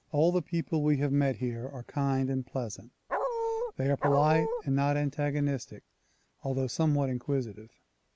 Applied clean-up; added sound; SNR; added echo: none; Dog; 1 dB; none.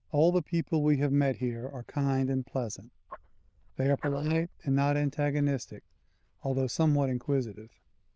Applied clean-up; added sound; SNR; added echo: neural diffusion model UNIVERSE++.